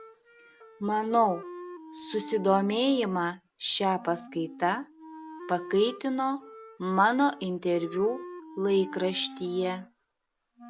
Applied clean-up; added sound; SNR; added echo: none; Wind instrument, woodwind instrument; 16 dB; none.